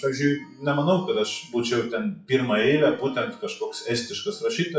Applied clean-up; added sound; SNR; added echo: classical method WPE with log-MMSE.